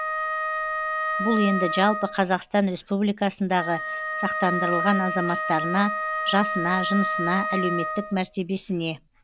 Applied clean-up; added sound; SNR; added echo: none; Wind instrument, woodwind instrument; 3 dB; none.